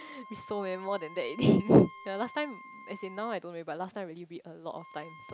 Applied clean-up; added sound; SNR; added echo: none; Wind instrument, woodwind instrument; 19 dB; none.